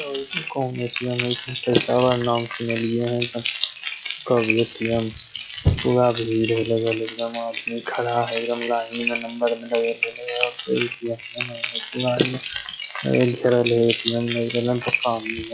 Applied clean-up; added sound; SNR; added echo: classical method log-MMSE.